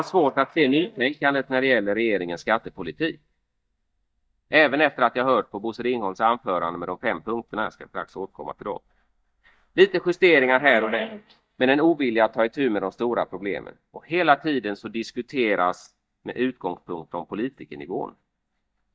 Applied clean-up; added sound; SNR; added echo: neural mask model DeepFilterNet 3.